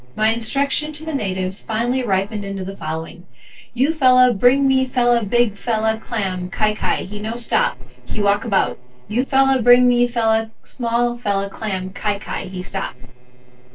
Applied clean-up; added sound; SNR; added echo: neural separator model SepFormer DNS4.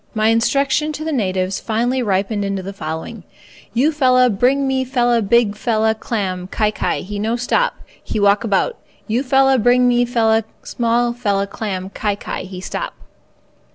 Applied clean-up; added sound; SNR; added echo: none; none; none; none.